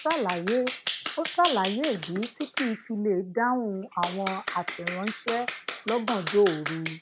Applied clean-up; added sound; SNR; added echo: none; Clapping; 8 dB; none.